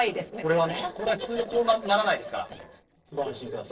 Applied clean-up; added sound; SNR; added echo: neural separator model SepFormer DNS4.